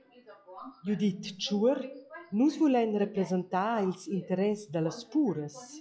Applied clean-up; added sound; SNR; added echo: classical method log-MMSE.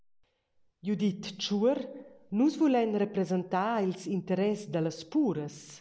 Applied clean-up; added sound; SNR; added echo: none; none; none; none.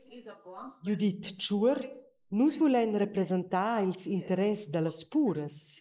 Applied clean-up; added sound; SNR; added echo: neural mask model Resemble Enhance denoiser.